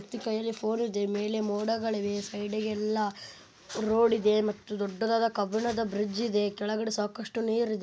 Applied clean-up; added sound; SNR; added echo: none; none; none; none.